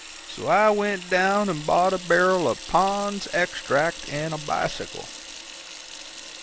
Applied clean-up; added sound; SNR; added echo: none; Sink (filling or washing) / Water tap, faucet; 14 dB; none.